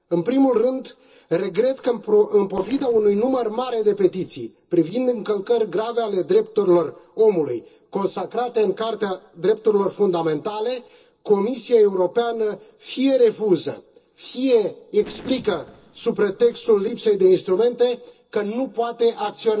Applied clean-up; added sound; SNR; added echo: neural separator model SepFormer DNS4.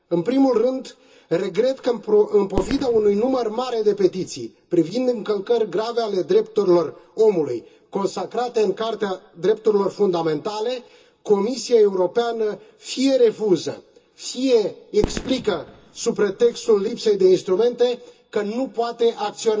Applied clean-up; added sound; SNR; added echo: none; Fireworks; 12 dB; reverberation time 0.2 s.